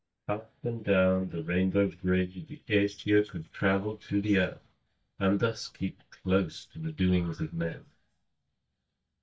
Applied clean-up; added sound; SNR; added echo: neural mask model DeepFilterNet 3.